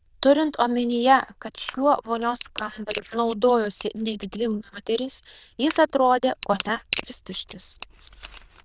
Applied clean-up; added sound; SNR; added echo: neural diffusion model UNIVERSE++.